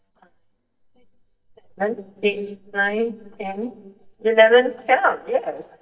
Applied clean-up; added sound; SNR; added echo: neural mask model DeepFilterNet 3.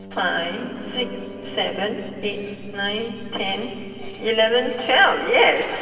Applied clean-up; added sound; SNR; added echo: none; Piano; 15 dB; reverberation time 2.6 s.